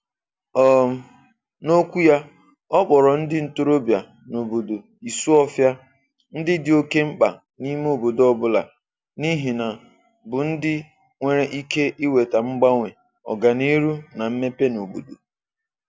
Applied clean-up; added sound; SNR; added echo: none; none; none; none.